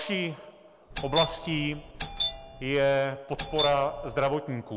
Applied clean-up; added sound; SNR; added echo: none; Doorbell; 1 dB; none.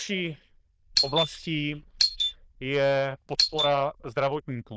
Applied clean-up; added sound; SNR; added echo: neural diffusion model UNIVERSE++.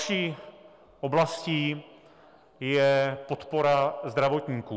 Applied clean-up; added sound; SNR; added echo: none; none; none; none.